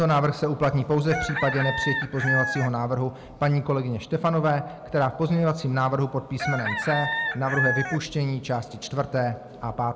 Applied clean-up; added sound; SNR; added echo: none; Chicken, rooster; 5 dB; none.